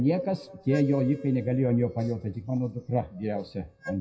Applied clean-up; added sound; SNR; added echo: classical method WPE with log-MMSE.